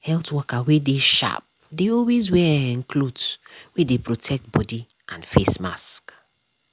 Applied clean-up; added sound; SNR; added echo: none; none; none; none.